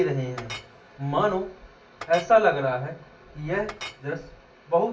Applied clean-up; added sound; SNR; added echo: none; Chink, clink; 18 dB; reverberation time 0.3 s.